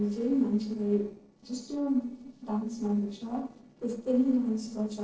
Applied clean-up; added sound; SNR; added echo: neural separator model SepFormer DNS4.